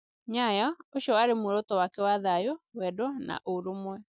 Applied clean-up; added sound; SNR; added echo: none; none; none; none.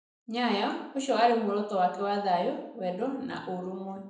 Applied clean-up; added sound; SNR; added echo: none; none; none; reverberation time 0.7 s.